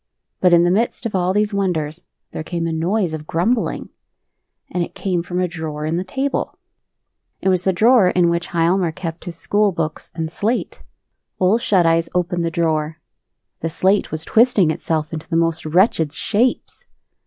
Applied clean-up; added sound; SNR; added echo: none; none; none; none.